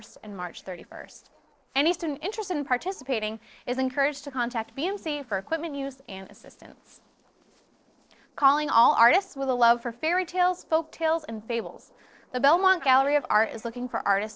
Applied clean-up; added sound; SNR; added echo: neural separator model SepFormer DNS4.